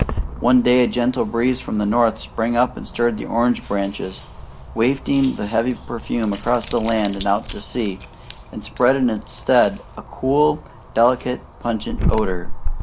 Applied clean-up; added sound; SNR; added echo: none; Keys jangling; 8 dB; none.